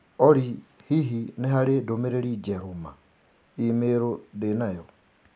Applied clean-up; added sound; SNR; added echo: none; none; none; none.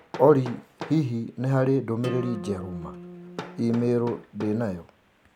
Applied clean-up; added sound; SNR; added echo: none; Acoustic guitar + Hammer; 15 dB; none.